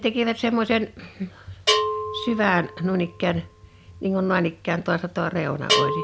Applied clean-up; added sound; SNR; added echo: none; Bell; 5 dB; none.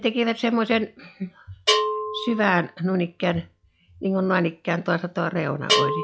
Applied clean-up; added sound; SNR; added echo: classical method log-MMSE.